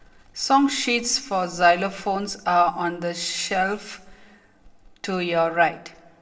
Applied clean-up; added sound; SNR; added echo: none; none; none; reverberation time 1.8 s.